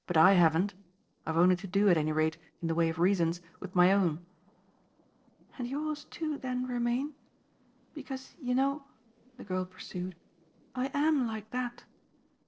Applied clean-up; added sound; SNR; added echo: neural separator model SepFormer DNS4.